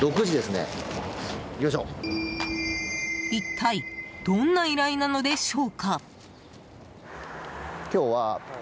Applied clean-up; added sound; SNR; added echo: none; Clapping; 13 dB; none.